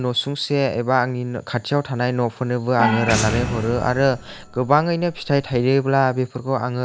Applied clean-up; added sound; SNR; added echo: none; Boom + Gong; 7 dB; none.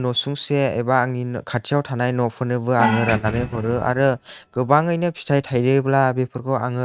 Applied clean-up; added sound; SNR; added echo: neural mask model RNNoise.